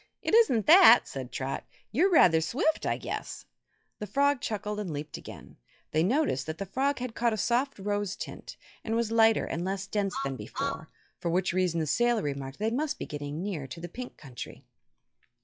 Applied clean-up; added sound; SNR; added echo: classical method log-MMSE.